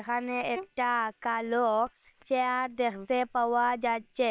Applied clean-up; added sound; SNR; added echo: neural separator model SepFormer WHAM!.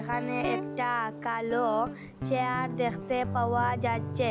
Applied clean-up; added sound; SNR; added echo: none; Guitar; 5 dB; none.